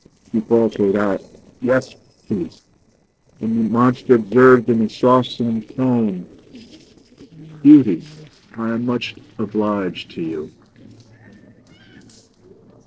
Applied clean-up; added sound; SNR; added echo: neural separator model SepFormer DNS4.